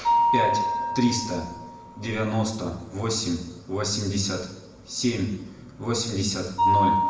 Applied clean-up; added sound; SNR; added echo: none; Mallet percussion; 0 dB; reverberation time 0.8 s.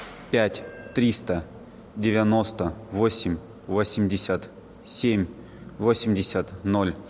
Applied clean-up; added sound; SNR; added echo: none; none; none; none.